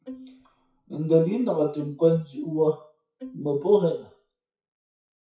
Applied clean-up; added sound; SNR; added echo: classical method WPE with log-MMSE.